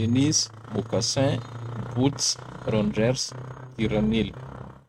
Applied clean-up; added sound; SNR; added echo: neural mask model RNNoise.